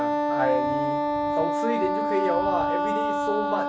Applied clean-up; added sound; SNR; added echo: none; Wind instrument, woodwind instrument; -4 dB; none.